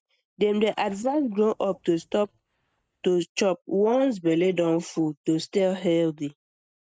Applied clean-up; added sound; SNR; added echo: neural mask model DeepFilterNet 3.